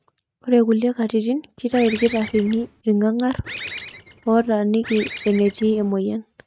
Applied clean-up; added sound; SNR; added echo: neural mask model RNNoise.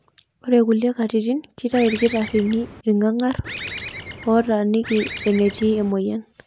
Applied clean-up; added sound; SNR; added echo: none; Bird; 12 dB; none.